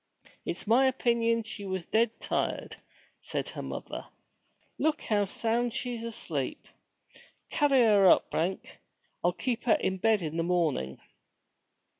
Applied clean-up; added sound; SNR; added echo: none; none; none; none.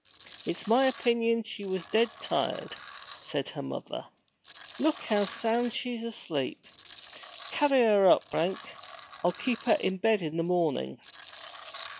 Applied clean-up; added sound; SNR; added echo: none; Tools; 13 dB; none.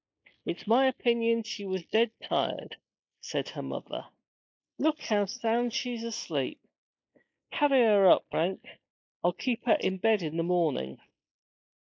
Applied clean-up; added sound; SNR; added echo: neural mask model Resemble Enhance denoiser.